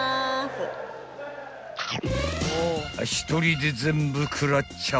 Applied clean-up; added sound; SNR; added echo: none; none; none; none.